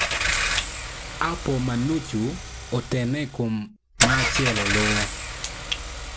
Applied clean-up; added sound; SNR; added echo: none; Engine / Car; 0 dB; none.